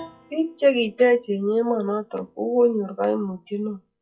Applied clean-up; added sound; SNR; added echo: classical method WPE with log-MMSE.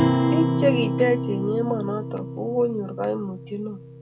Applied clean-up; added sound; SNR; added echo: none; Acoustic guitar; 0 dB; reverberation time 0.2 s.